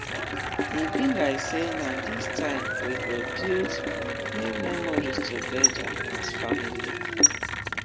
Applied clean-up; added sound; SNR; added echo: none; Writing + Applause / Cheering; -4 dB; none.